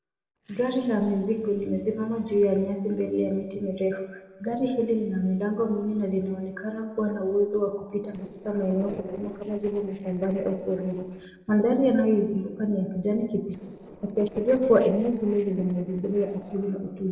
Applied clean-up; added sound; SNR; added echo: neural separator model SepFormer DNS4.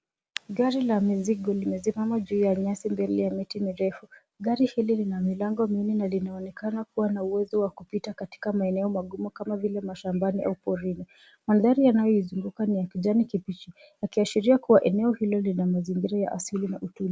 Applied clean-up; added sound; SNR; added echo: none; none; none; none.